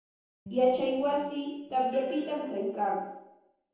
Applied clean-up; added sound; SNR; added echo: neural separator model SepFormer DNS4.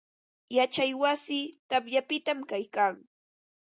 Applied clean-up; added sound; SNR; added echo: none; none; none; none.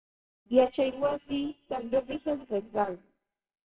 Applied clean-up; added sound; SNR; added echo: neural separator model SepFormer WHAMR!.